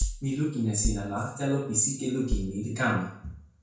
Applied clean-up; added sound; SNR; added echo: none; Bass drum; 3 dB; reverberation time 0.5 s.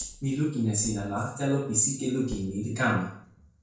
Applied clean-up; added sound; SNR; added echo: neural separator model SepFormer DNS4.